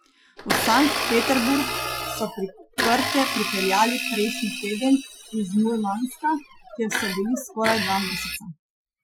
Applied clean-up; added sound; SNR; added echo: classical method Wiener filter.